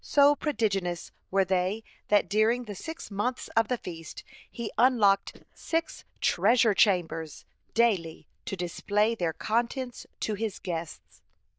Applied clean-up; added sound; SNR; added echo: neural diffusion model UNIVERSE++.